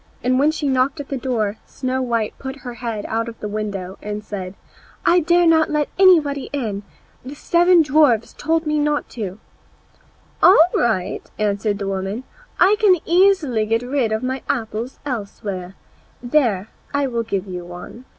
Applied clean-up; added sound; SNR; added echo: none; none; none; none.